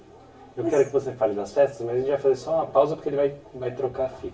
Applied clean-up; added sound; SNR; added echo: none; none; none; reverberation time 0.3 s.